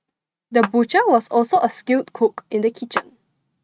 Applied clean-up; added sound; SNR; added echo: neural mask model RNNoise.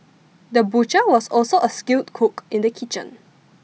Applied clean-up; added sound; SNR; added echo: none; none; none; none.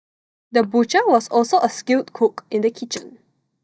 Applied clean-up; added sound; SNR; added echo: neural mask model DeepFilterNet 3.